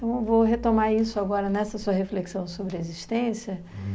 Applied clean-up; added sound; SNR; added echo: none; none; none; none.